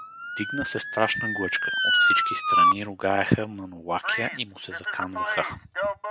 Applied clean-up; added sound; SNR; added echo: none; Motor vehicle (road) / Siren; -3 dB; none.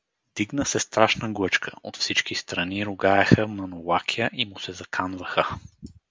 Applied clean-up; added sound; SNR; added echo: none; none; none; none.